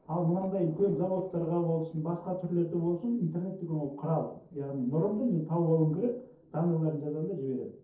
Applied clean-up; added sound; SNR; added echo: neural separator model SepFormer DNS4.